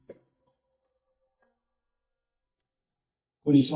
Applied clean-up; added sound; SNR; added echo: neural mask model DeepFilterNet 3.